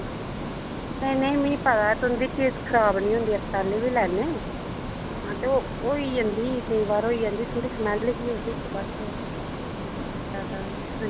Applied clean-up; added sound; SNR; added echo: none; Ocean; 6 dB; none.